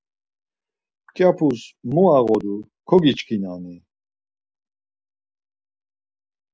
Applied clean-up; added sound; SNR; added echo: none; none; none; none.